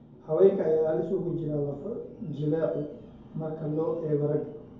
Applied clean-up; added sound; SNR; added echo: none; none; none; reverberation time 2.3 s.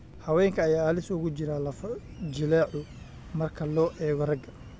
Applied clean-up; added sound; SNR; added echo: none; none; none; none.